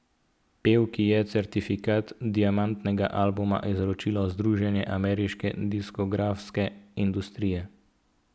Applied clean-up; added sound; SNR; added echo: none; none; none; none.